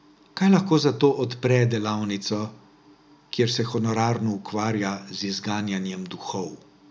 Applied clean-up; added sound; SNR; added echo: none; none; none; none.